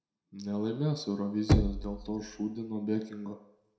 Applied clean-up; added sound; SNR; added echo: none; Knock; -2 dB; reverberation time 0.5 s.